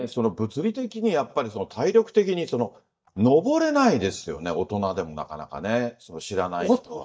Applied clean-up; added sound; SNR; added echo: neural mask model DeepFilterNet 3.